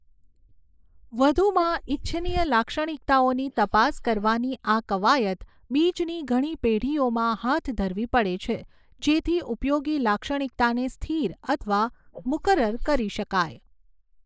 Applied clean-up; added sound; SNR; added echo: neural mask model Resemble Enhance denoiser.